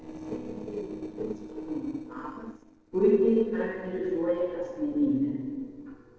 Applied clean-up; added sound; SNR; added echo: neural separator model SepFormer DNS4.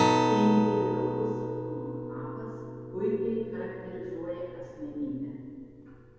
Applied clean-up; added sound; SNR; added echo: none; Acoustic guitar; -1 dB; reverberation time 2.2 s.